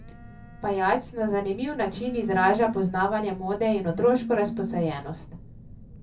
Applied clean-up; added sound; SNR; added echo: none; Telephone; 11 dB; reverberation time 0.3 s.